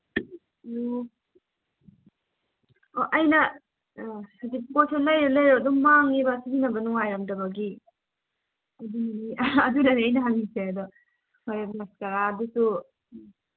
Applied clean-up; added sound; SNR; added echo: none; none; none; none.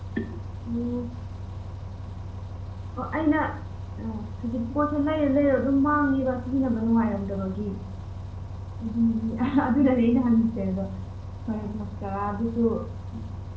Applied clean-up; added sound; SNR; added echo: none; Bus; 9 dB; reverberation time 0.6 s.